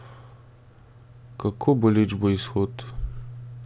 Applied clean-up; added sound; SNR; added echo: none; none; none; none.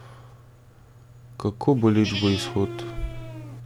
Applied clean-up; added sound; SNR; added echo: none; Livestock, farm animals, working animals; 9 dB; none.